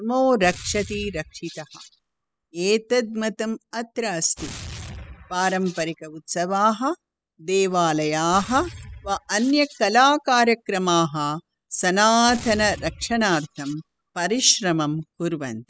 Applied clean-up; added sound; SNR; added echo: classical method spectral subtraction.